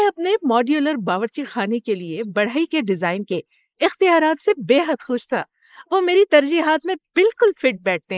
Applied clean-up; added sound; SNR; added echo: neural mask model Resemble Enhance denoiser.